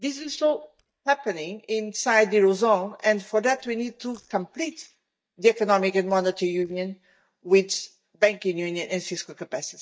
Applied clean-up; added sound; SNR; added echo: neural mask model DeepFilterNet 3.